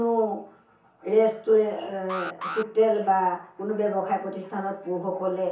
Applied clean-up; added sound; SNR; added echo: none; Alarm; 12 dB; reverberation time 0.7 s.